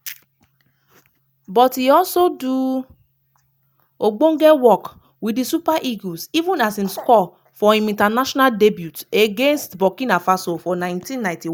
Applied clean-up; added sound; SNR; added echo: none; none; none; none.